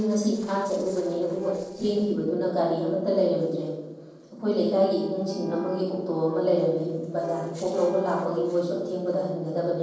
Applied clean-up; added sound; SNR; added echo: neural separator model SepFormer DNS4.